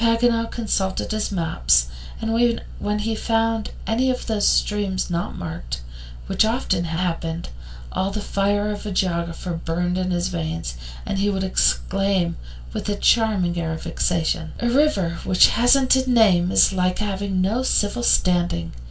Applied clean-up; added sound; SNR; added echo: none; none; none; reverberation time 0.2 s.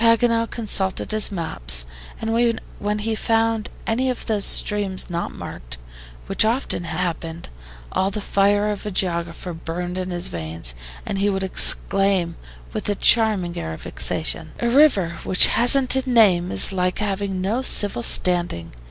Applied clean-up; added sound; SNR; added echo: none; none; none; none.